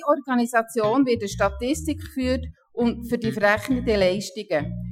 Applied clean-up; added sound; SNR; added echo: classical method Wiener filter.